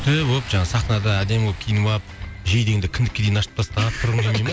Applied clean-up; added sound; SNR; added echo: none; Boom; 18 dB; none.